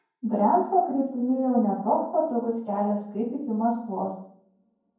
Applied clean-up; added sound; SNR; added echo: none; none; none; reverberation time 0.9 s.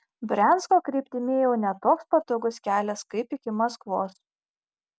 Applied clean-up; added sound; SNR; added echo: none; none; none; none.